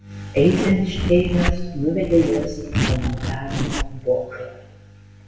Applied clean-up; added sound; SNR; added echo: none; Zipper (clothing); 3 dB; reverberation time 1.2 s.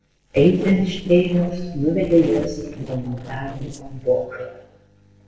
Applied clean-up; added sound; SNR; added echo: neural separator model SepFormer DNS4.